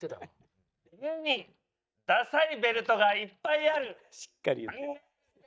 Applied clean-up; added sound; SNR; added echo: neural mask model DeepFilterNet 3.